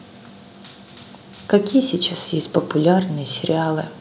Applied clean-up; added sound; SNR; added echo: none; none; none; none.